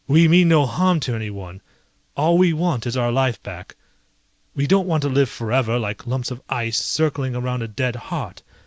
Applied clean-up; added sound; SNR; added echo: none; none; none; none.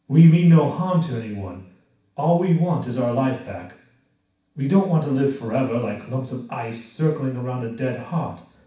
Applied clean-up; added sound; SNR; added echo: none; none; none; reverberation time 0.6 s.